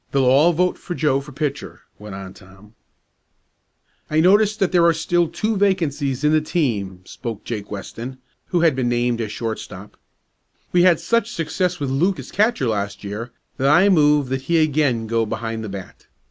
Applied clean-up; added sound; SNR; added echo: none; none; none; none.